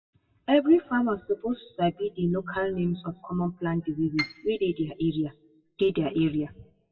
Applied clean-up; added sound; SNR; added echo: classical method WPE with log-MMSE.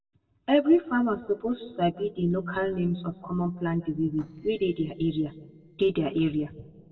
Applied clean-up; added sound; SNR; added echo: neural separator model SepFormer DNS4.